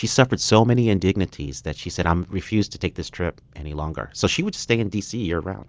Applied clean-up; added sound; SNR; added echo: none; none; none; none.